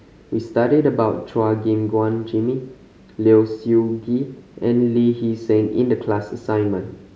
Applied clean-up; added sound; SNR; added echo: none; none; none; none.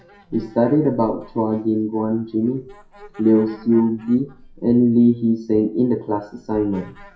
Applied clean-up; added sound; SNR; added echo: classical method WPE with log-MMSE.